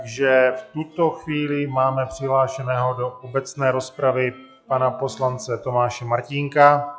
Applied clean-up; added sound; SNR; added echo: classical method log-MMSE.